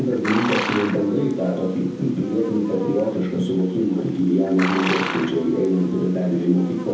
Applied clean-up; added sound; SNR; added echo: none; Livestock, farm animals, working animals; 11 dB; reverberation time 0.7 s.